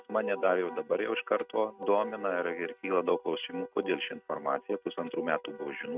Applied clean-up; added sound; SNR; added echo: neural mask model RNNoise.